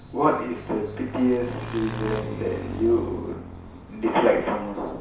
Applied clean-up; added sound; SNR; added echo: none; Motorcycle / Engine; 10 dB; reverberation time 0.6 s.